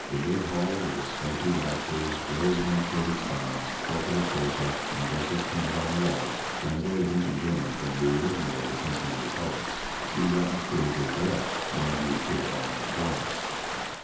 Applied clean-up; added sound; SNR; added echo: none; Stream / Ocean; 3 dB; reverberation time 0.8 s.